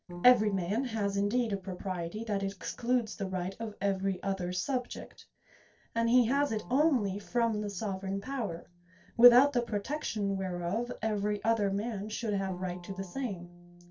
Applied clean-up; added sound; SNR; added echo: neural separator model SepFormer DNS4.